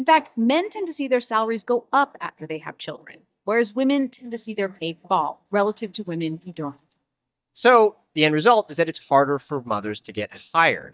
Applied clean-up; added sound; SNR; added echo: neural mask model DeepFilterNet 3.